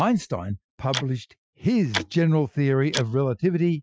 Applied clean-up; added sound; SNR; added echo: classical method Wiener filter.